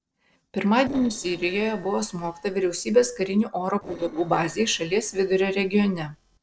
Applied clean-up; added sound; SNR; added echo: neural separator model SepFormer DNS4.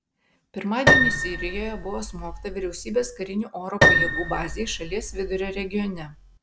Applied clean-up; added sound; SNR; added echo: none; Piano; -5 dB; none.